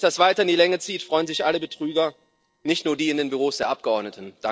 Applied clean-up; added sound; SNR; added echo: neural separator model SepFormer DNS4.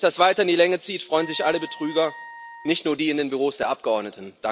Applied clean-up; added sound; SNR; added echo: none; Wind instrument, woodwind instrument; 19 dB; none.